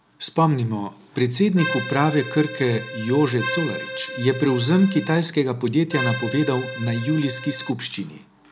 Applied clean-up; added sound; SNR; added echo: none; Accordion; 8 dB; none.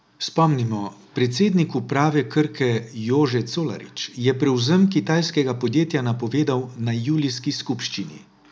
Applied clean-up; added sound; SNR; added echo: none; none; none; none.